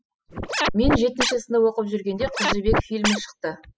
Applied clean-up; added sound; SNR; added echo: classical method spectral subtraction.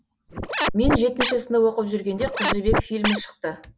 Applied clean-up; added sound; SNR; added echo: none; Scratching (performance technique); 1 dB; none.